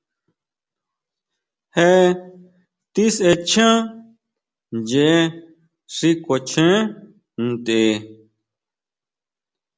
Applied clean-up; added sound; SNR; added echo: none; none; none; none.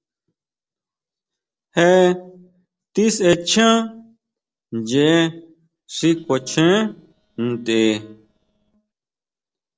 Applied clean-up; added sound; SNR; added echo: neural separator model SepFormer DNS4.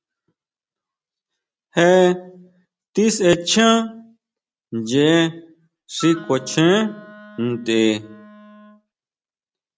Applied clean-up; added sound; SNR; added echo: neural mask model RNNoise.